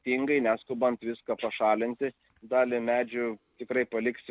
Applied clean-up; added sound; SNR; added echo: none; none; none; none.